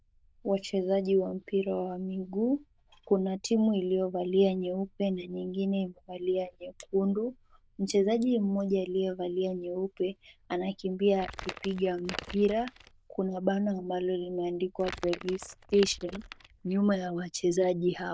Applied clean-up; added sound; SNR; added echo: neural diffusion model UNIVERSE++.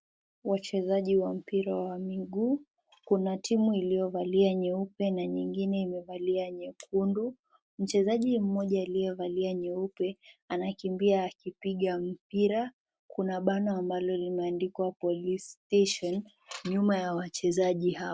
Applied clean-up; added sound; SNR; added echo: none; none; none; none.